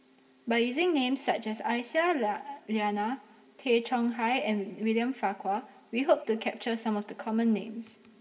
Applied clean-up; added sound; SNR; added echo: none; none; none; reverberation time 1.0 s.